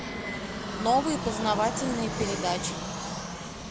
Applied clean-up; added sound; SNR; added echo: none; Fixed-wing aircraft, airplane; 3 dB; none.